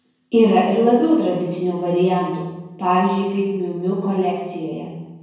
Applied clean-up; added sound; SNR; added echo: none; none; none; reverberation time 0.9 s.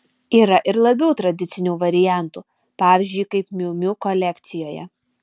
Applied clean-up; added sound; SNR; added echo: none; none; none; none.